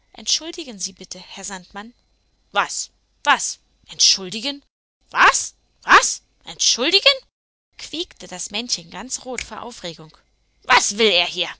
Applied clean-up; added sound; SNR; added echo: neural separator model SepFormer DNS4.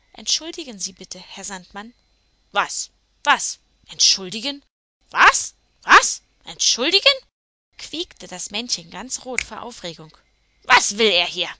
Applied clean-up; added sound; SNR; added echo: none; Finger snapping; 13 dB; none.